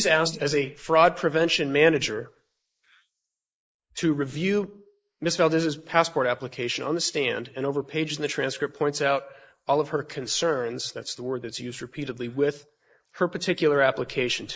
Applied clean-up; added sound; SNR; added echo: neural mask model Resemble Enhance denoiser.